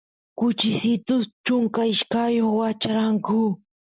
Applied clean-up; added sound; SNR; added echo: none; none; none; none.